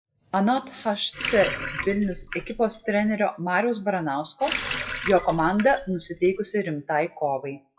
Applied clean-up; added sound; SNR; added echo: classical method WPE with log-MMSE.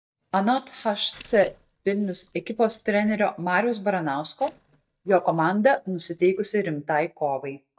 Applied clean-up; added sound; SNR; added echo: neural mask model DeepFilterNet 3.